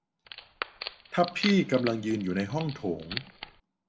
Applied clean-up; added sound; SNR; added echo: none; Wood; 10 dB; none.